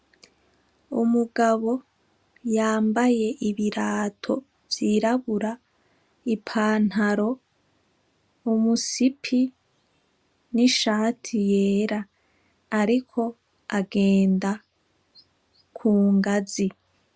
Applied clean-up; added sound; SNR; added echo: none; none; none; none.